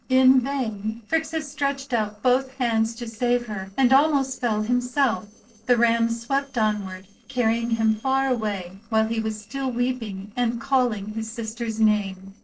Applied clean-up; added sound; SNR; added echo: neural separator model SepFormer DNS4.